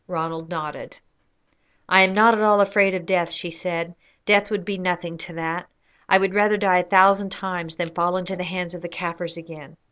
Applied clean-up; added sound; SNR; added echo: none; none; none; none.